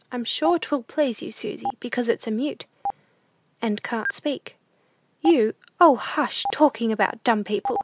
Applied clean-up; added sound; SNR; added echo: none; Stream; 12 dB; none.